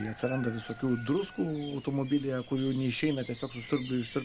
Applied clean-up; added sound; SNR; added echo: none; Bird vocalization, bird call, bird song; 13 dB; none.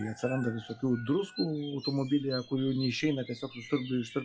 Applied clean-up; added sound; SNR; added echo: classical method log-MMSE.